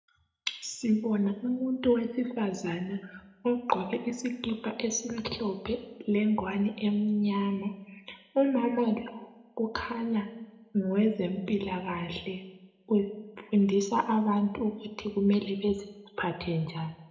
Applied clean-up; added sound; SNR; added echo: none; none; none; reverberation time 0.6 s.